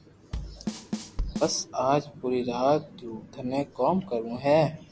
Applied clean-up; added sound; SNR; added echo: none; Bass drum / Snare drum / Drum kit; 7 dB; none.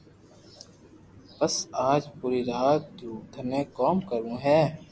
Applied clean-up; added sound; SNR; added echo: none; none; none; none.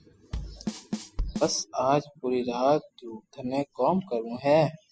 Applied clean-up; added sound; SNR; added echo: classical method spectral subtraction.